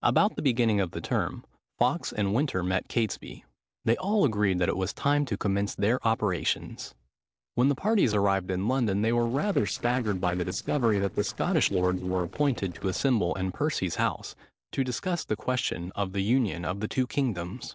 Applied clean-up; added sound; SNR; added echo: neural separator model SepFormer DNS4.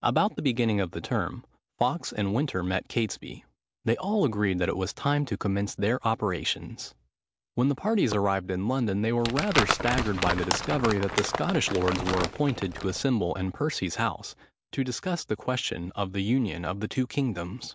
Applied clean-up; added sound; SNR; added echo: none; Crumpling, crinkling; 3 dB; none.